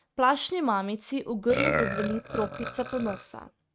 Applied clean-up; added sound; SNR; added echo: neural mask model RNNoise.